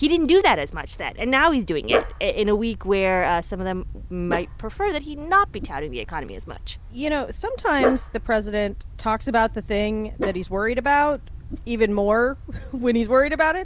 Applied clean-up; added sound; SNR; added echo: none; Dog; 9 dB; none.